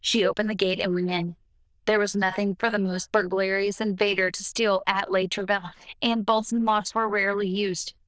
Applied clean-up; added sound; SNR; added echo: neural diffusion model UNIVERSE++.